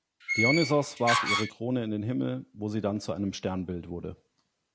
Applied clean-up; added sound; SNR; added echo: none; Door; -1 dB; none.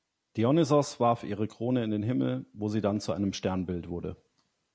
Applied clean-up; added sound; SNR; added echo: none; none; none; none.